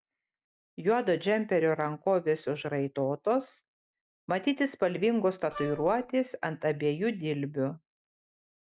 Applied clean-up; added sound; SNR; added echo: none; Wind instrument, woodwind instrument; 13 dB; none.